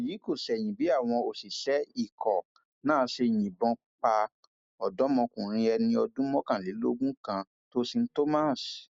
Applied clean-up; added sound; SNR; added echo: neural mask model Resemble Enhance denoiser.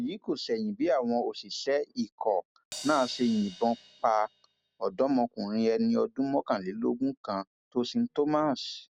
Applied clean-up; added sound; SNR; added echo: none; Crash cymbal; 18 dB; none.